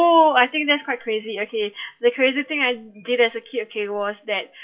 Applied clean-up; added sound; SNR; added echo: classical method WPE with log-MMSE.